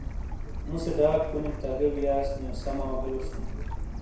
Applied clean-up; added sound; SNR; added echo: none; Stream / Bird; 3 dB; reverberation time 0.7 s.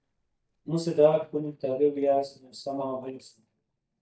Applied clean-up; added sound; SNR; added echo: neural mask model DeepFilterNet 3.